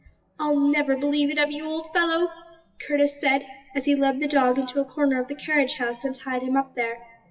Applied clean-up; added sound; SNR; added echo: classical method WPE with log-MMSE.